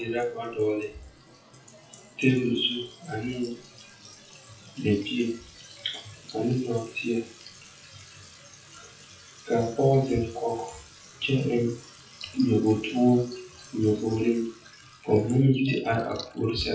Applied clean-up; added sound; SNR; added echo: classical method WPE with log-MMSE.